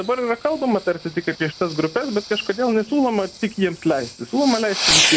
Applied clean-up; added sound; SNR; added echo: none; Fireworks; 5 dB; none.